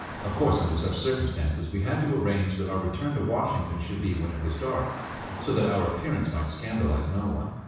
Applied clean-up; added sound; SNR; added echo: none; Traffic noise, roadway noise / Car; 14 dB; reverberation time 1.1 s.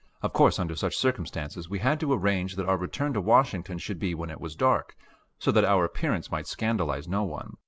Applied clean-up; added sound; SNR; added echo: none; none; none; none.